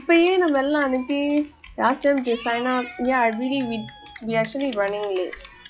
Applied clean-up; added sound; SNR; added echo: classical method log-MMSE.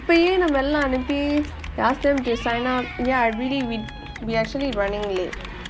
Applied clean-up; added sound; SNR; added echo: none; Cheering / Clapping; 15 dB; none.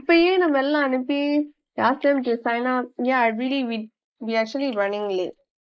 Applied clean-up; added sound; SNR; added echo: neural mask model Resemble Enhance denoiser.